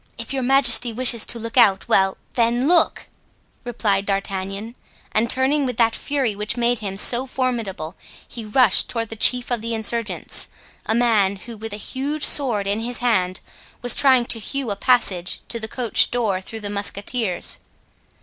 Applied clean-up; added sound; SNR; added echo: none; none; none; none.